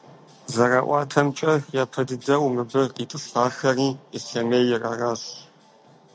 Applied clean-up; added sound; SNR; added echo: none; none; none; none.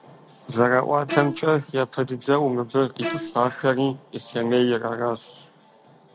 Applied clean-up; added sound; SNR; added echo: none; Bowed string instrument; 11 dB; none.